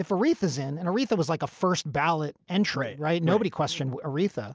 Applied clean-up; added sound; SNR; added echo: none; none; none; none.